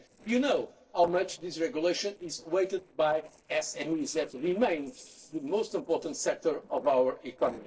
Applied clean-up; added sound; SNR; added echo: neural separator model SepFormer DNS4.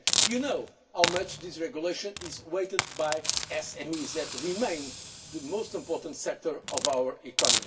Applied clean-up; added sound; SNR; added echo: none; Hiss; 0 dB; reverberation time 0.2 s.